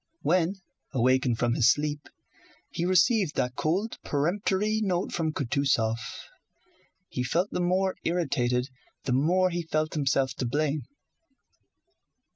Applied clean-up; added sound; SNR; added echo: none; none; none; none.